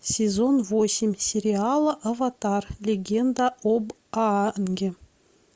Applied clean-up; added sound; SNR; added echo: none; none; none; none.